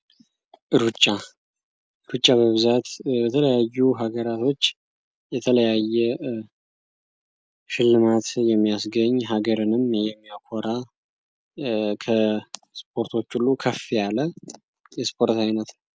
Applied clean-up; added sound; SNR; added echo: none; none; none; none.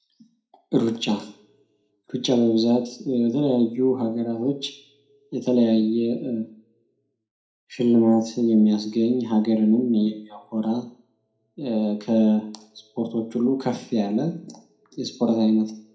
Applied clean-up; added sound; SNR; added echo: none; none; none; reverberation time 0.4 s.